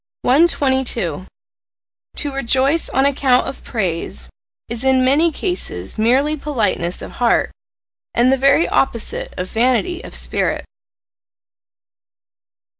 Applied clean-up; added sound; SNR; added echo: none; none; none; none.